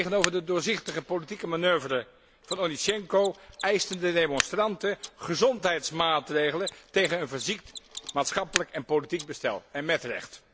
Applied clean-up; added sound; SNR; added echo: none; Mechanisms; 11 dB; none.